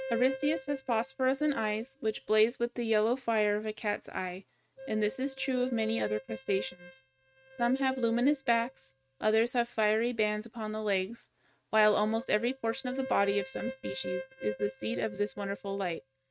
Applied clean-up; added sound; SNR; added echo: neural mask model RNNoise.